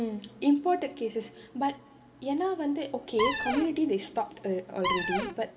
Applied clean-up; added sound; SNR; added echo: none; Cupboard open or close; 0 dB; reverberation time 1.6 s.